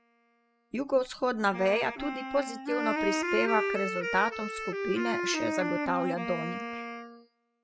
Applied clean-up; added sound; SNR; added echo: classical method spectral subtraction.